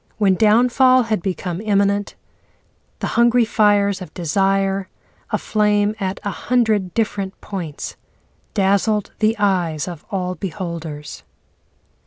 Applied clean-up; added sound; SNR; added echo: none; none; none; none.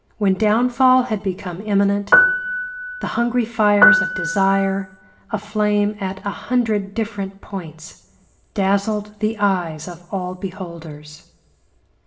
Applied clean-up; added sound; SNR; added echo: none; Piano; -1 dB; reverberation time 0.7 s.